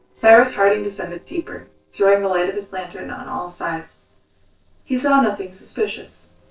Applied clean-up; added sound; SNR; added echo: neural separator model SepFormer DNS4.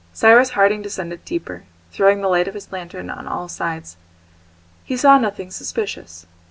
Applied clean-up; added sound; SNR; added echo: none; none; none; none.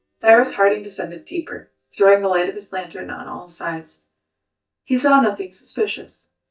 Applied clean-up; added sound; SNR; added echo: neural mask model DeepFilterNet 3.